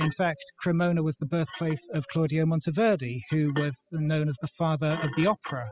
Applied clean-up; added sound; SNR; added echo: classical method spectral subtraction.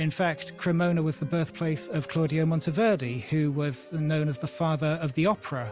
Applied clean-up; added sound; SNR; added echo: none; none; none; none.